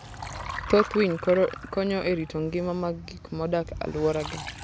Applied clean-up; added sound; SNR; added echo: none; Liquid; 12 dB; none.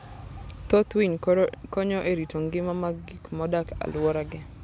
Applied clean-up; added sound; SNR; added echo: none; none; none; none.